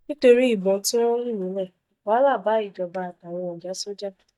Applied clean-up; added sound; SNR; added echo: neural mask model DeepFilterNet 3.